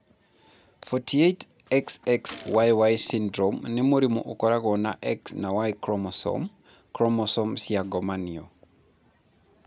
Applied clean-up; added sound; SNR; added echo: none; Gunshot, gunfire; 19 dB; none.